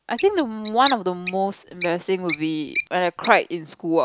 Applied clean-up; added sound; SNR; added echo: none; Bird; 11 dB; none.